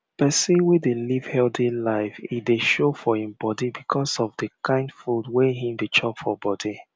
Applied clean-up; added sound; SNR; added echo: none; none; none; none.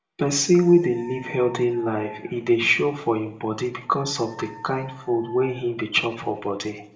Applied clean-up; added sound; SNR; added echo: none; Dog; 20 dB; reverberation time 0.5 s.